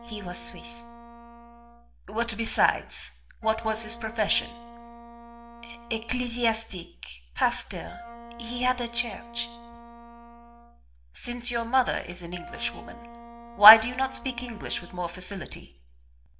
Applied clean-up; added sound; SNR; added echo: none; Wind instrument, woodwind instrument; 18 dB; reverberation time 0.6 s.